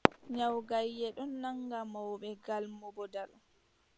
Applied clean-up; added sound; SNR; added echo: none; Fireworks; 2 dB; none.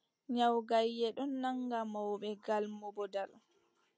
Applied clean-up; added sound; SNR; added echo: none; none; none; none.